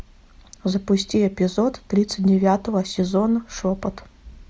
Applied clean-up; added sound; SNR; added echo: none; none; none; none.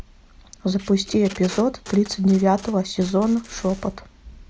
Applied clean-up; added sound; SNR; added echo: none; Packing tape, duct tape; 19 dB; none.